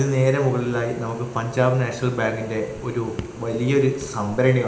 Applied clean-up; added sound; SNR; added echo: none; Raindrop / Drip; 18 dB; reverberation time 0.8 s.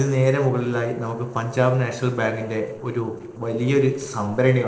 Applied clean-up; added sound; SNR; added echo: neural separator model SepFormer DNS4.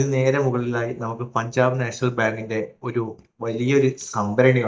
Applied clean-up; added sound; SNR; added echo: neural mask model DeepFilterNet 3.